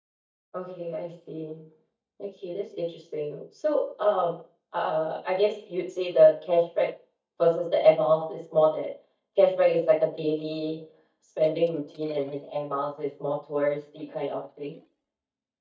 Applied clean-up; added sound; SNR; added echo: neural mask model DeepFilterNet 3.